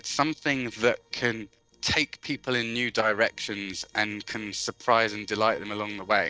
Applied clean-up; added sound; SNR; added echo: neural separator model SepFormer DNS4.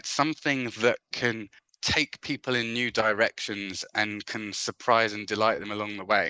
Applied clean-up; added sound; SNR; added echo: neural mask model Resemble Enhance denoiser.